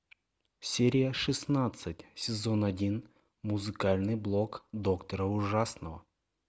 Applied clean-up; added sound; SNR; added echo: none; none; none; none.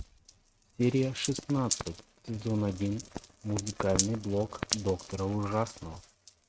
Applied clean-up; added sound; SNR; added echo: neural mask model RNNoise.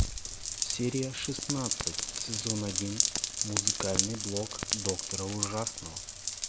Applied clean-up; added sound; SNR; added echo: none; Rain; -3 dB; none.